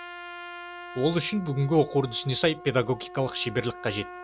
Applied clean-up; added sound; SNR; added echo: none; Trumpet; 14 dB; none.